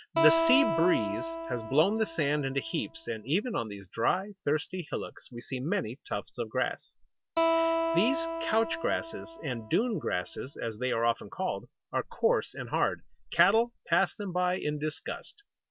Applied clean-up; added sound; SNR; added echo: none; Acoustic guitar; 2 dB; none.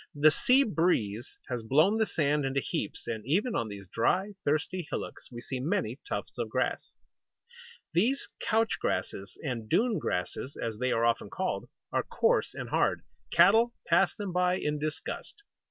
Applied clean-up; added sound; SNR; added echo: none; none; none; none.